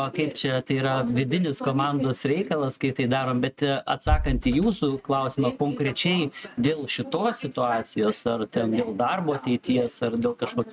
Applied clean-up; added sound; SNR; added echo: neural mask model RNNoise.